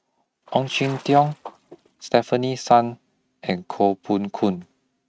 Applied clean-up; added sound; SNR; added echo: neural mask model RNNoise.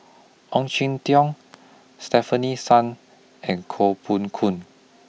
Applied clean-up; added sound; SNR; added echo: none; none; none; none.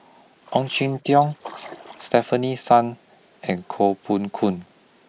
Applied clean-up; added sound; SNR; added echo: neural mask model Resemble Enhance denoiser.